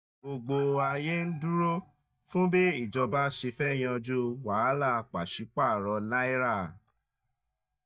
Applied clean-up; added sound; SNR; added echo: neural mask model DeepFilterNet 3.